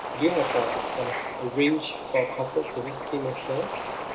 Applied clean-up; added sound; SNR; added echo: none; Bird / Ocean; 4 dB; none.